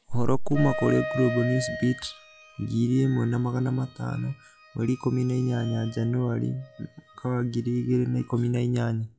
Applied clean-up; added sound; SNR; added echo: classical method log-MMSE.